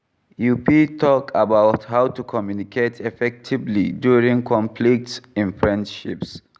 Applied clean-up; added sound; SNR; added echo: none; none; none; none.